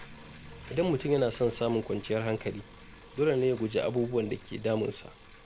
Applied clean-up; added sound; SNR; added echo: none; Bicycle + Accelerating, revving, vroom; 18 dB; none.